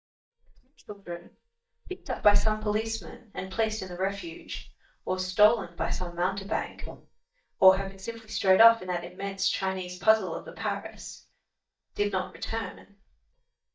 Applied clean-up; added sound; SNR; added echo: neural mask model DeepFilterNet 3.